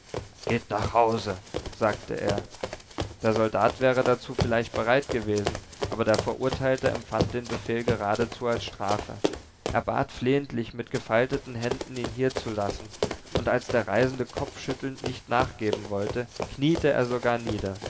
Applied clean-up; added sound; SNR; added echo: none; Run; 7 dB; reverberation time 1.1 s.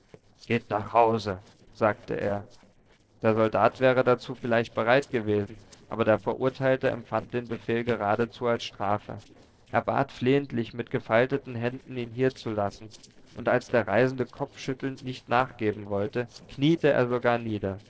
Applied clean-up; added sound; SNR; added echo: neural separator model SepFormer DNS4.